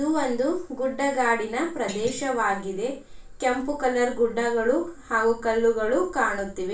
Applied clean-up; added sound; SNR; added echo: none; Thump, thud; 18 dB; reverberation time 0.3 s.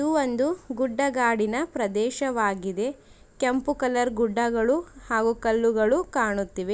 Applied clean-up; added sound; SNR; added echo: none; none; none; none.